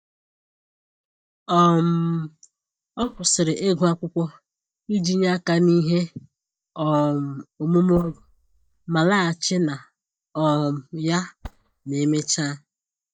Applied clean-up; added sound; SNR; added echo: neural mask model DeepFilterNet 3.